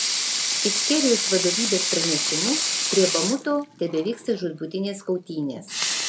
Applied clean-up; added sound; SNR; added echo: none; Sink (filling or washing) / Water tap, faucet / Liquid; 0 dB; none.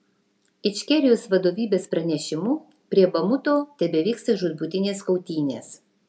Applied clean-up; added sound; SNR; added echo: none; none; none; none.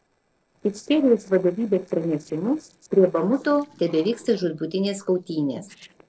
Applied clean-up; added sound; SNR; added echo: neural separator model SepFormer DNS4.